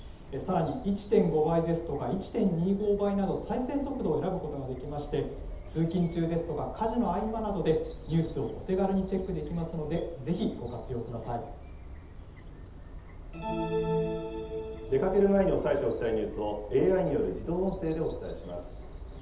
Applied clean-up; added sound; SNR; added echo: none; Bird vocalization, bird call, bird song; 12 dB; reverberation time 0.8 s.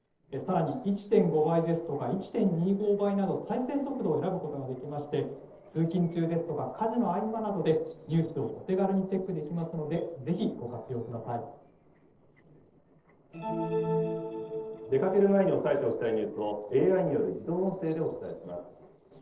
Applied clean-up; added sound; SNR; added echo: neural separator model SepFormer DNS4.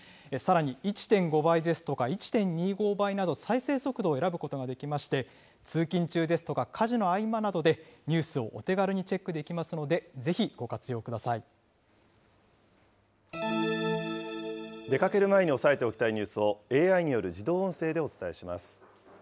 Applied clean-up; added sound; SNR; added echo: none; none; none; none.